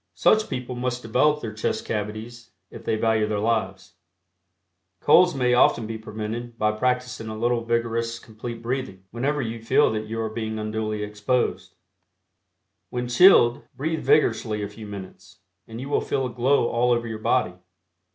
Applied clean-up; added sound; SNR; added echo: none; none; none; none.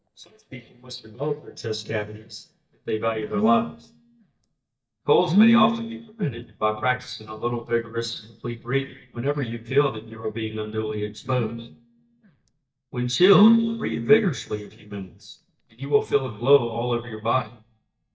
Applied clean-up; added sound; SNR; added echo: neural mask model DeepFilterNet 3.